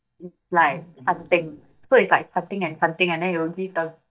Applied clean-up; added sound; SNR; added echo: neural mask model DeepFilterNet 3.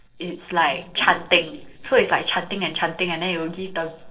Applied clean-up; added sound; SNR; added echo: neural separator model SepFormer DNS4.